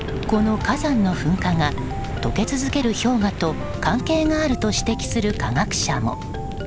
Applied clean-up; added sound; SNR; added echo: none; Fire; 7 dB; none.